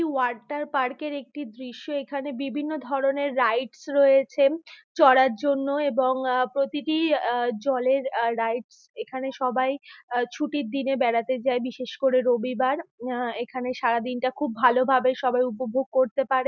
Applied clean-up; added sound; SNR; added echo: none; none; none; none.